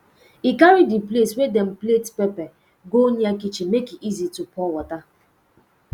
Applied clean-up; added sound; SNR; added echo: none; none; none; none.